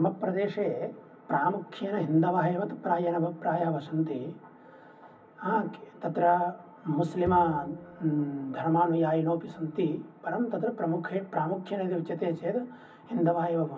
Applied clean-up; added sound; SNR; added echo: none; Bowed string instrument; 16 dB; reverberation time 0.4 s.